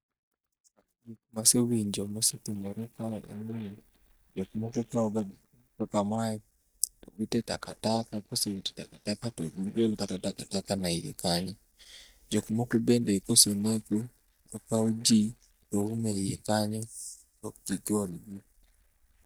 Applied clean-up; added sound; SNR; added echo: neural mask model DeepFilterNet 3.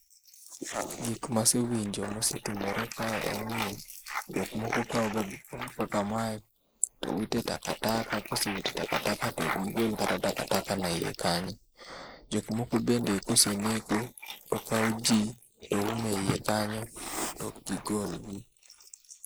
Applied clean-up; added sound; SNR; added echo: neural mask model Resemble Enhance denoiser.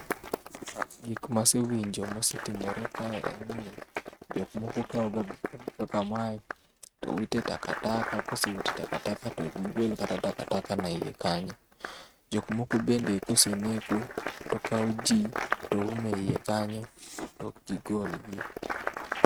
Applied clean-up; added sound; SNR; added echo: neural mask model RNNoise.